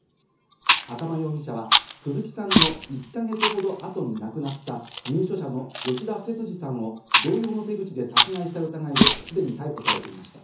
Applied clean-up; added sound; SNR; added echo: none; Chewing, mastication; -2 dB; reverberation time 0.6 s.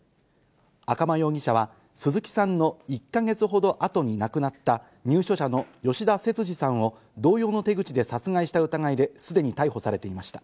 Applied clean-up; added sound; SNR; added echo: none; none; none; none.